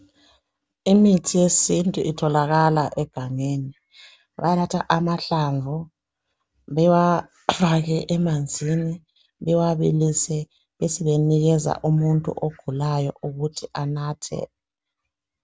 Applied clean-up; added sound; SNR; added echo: none; none; none; none.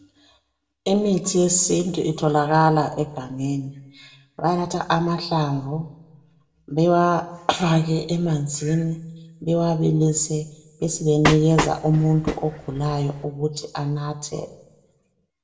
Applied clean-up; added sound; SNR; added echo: none; Train; 5 dB; reverberation time 0.6 s.